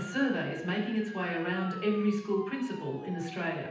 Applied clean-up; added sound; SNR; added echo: none; Motor vehicle (road) / Siren; 14 dB; reverberation time 0.9 s.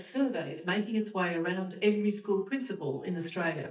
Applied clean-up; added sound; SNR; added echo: neural mask model DeepFilterNet 3.